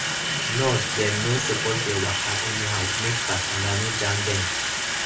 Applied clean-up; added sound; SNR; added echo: none; Sink (filling or washing) / Water tap, faucet; -2 dB; reverberation time 0.3 s.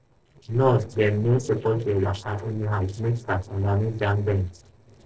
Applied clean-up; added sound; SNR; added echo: neural separator model SepFormer DNS4.